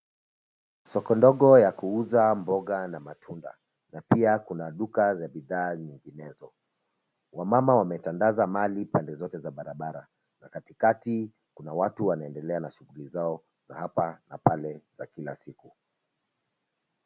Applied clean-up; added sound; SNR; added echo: none; none; none; none.